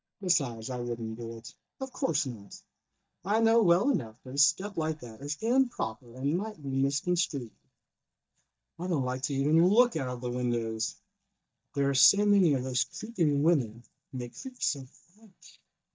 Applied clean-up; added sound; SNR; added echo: neural mask model DeepFilterNet 3.